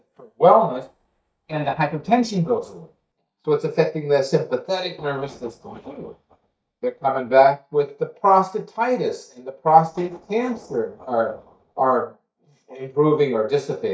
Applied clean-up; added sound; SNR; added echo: neural mask model DeepFilterNet 3.